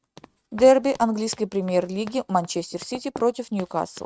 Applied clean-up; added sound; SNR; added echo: neural mask model RNNoise.